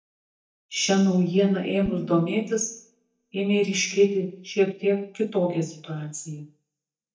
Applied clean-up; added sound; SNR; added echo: neural mask model DeepFilterNet 3.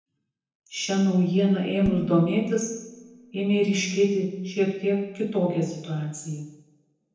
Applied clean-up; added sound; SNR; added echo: neural separator model SepFormer DNS4.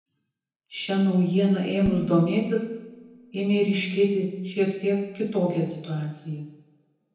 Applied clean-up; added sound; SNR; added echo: none; Dishes, pots, and pans; 14 dB; reverberation time 0.9 s.